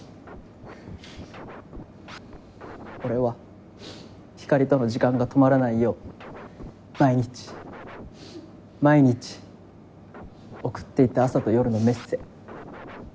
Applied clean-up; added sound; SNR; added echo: none; Scratching (performance technique); 18 dB; none.